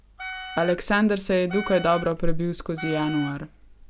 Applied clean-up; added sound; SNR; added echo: none; Wind instrument, woodwind instrument; 14 dB; none.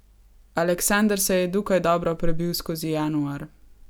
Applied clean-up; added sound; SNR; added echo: none; none; none; none.